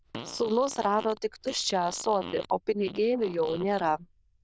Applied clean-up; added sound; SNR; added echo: neural diffusion model UNIVERSE++.